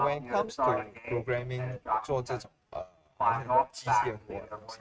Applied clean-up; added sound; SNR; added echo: neural mask model RNNoise.